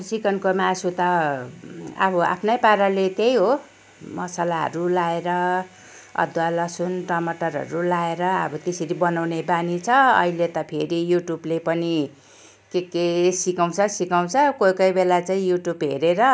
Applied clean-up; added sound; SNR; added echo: none; none; none; none.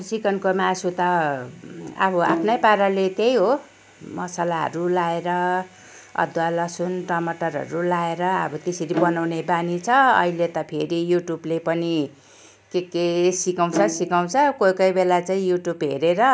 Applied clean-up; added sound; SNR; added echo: none; Bowed string instrument; 9 dB; none.